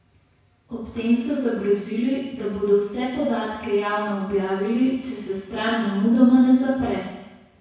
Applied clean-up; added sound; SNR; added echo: none; none; none; reverberation time 1.1 s.